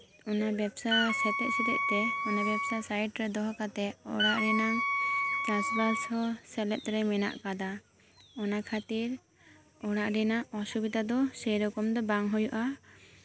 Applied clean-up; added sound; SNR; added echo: none; Wind instrument, woodwind instrument; 0 dB; none.